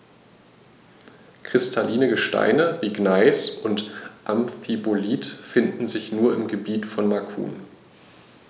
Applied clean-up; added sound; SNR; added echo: none; none; none; none.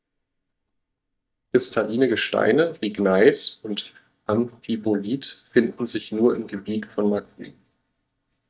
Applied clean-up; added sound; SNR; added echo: neural mask model DeepFilterNet 3.